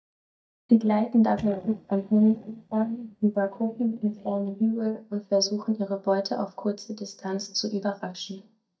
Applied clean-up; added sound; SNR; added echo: neural mask model DeepFilterNet 3.